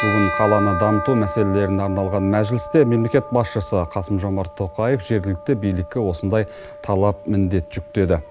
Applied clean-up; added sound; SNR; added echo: none; Bell; 10 dB; none.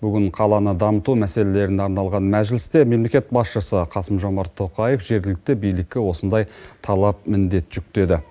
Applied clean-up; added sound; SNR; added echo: none; none; none; none.